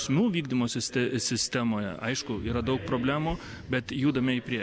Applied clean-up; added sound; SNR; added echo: none; none; none; none.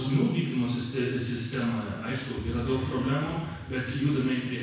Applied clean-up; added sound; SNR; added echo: none; none; none; reverberation time 1.0 s.